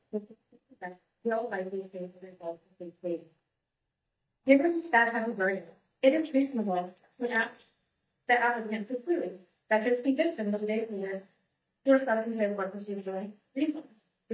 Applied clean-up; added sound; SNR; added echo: neural mask model DeepFilterNet 3.